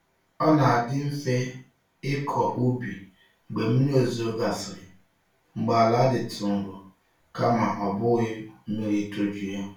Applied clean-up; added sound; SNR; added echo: none; none; none; reverberation time 0.3 s.